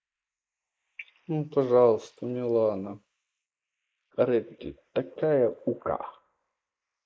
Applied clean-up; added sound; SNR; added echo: neural mask model Resemble Enhance denoiser.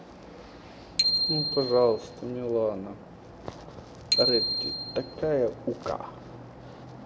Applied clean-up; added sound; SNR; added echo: none; Bicycle bell; 2 dB; none.